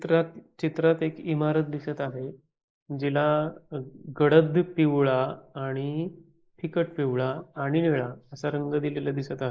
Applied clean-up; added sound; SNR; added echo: neural mask model Resemble Enhance denoiser.